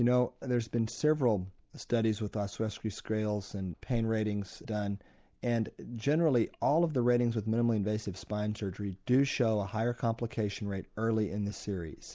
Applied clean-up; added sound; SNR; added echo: none; none; none; none.